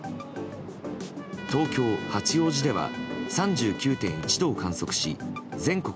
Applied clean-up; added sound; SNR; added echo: none; Trumpet; 14 dB; none.